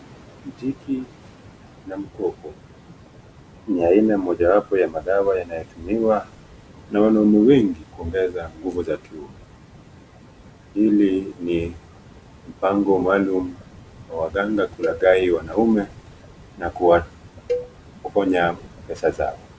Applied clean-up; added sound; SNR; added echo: none; Cowbell; 11 dB; none.